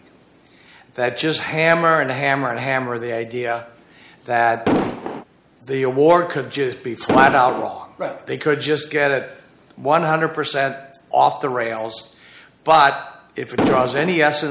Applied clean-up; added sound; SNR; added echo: none; Explosion; 0 dB; none.